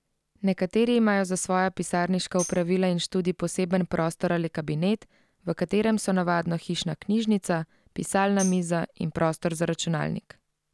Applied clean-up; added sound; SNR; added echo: none; Tambourine; 15 dB; none.